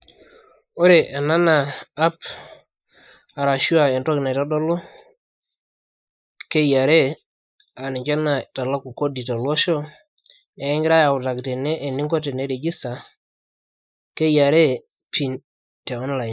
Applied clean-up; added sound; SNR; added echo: neural mask model Resemble Enhance denoiser.